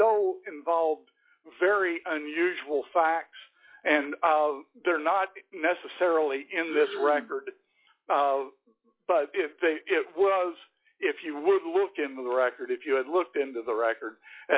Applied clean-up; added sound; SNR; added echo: classical method log-MMSE.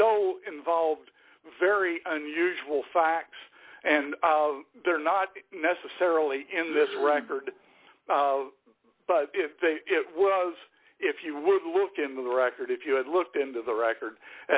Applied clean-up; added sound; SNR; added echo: none; Breathing; 13 dB; none.